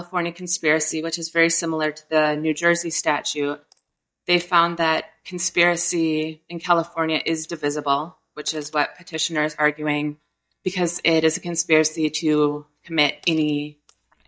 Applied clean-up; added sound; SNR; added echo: neural mask model DeepFilterNet 3.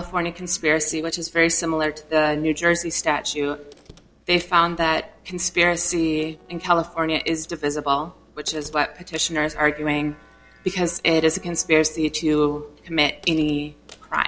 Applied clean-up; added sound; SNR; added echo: neural separator model SepFormer DNS4.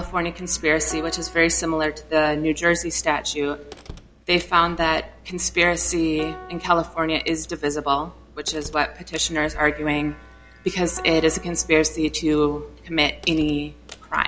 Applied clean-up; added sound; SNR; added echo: none; Slam + Piano; 20 dB; none.